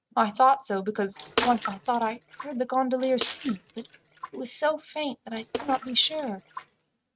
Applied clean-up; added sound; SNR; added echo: neural mask model RNNoise.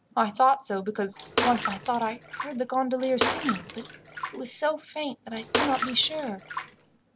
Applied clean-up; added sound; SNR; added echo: none; Bathtub (filling or washing) / Water / Splash, splatter; 4 dB; none.